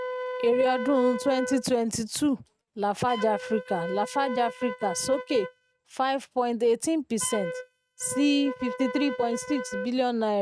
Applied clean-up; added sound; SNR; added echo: neural mask model RNNoise.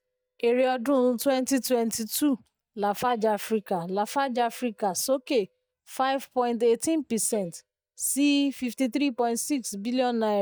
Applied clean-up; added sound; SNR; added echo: neural mask model DeepFilterNet 3.